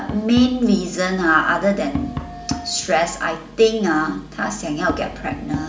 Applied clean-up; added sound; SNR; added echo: none; Tap; 12 dB; reverberation time 0.2 s.